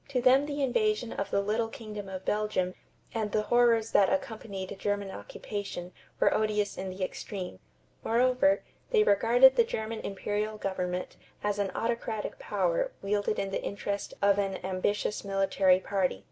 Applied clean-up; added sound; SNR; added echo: none; none; none; none.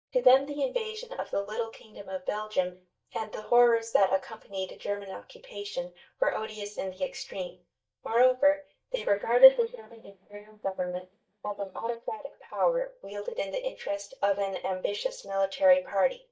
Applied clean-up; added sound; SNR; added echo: neural mask model DeepFilterNet 3.